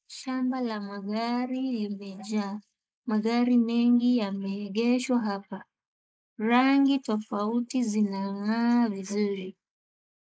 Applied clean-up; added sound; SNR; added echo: neural mask model Resemble Enhance denoiser.